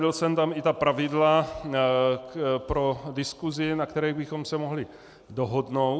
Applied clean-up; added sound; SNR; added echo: none; none; none; none.